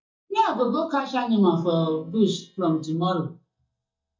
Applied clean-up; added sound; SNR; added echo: neural mask model DeepFilterNet 3.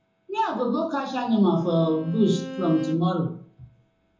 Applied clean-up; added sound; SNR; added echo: none; Bowed string instrument; 16 dB; reverberation time 0.6 s.